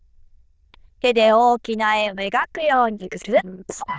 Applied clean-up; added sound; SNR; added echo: neural diffusion model UNIVERSE++.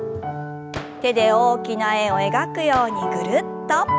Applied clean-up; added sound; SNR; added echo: none; Gunshot, gunfire; 19 dB; none.